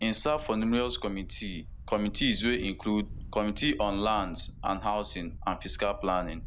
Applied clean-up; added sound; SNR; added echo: none; Wind; 11 dB; none.